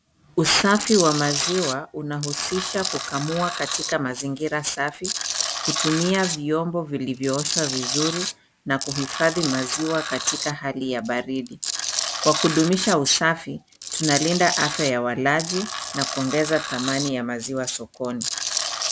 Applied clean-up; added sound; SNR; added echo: none; Tools; 5 dB; none.